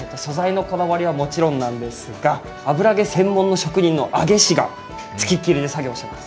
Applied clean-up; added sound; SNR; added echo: none; none; none; none.